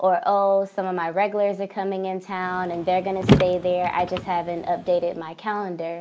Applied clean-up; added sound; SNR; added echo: none; Car; 3 dB; none.